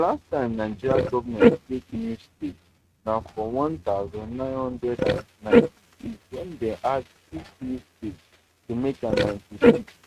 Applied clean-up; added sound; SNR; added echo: neural mask model RNNoise.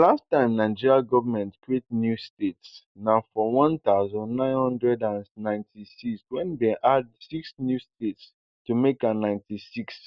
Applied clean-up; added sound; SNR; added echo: none; none; none; none.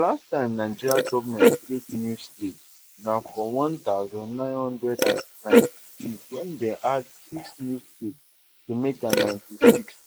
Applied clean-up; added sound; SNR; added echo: neural mask model Resemble Enhance denoiser.